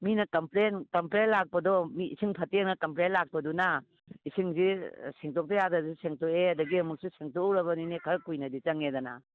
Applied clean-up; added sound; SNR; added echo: none; none; none; none.